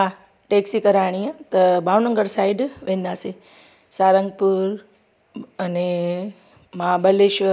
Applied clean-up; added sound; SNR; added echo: none; none; none; none.